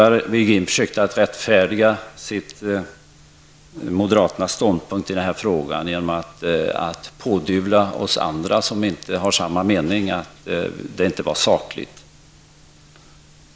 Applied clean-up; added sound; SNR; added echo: none; none; none; none.